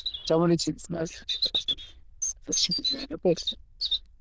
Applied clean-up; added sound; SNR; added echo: neural diffusion model UNIVERSE++.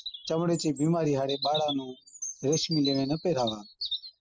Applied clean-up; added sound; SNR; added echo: classical method spectral subtraction.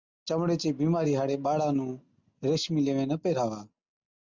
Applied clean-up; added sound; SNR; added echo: none; none; none; none.